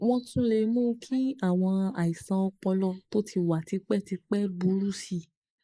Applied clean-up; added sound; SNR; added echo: neural mask model Resemble Enhance denoiser.